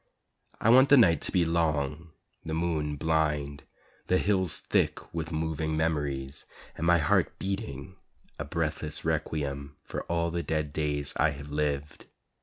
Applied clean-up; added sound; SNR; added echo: none; none; none; none.